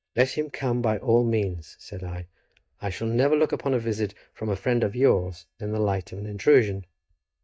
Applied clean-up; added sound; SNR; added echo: neural mask model DeepFilterNet 3.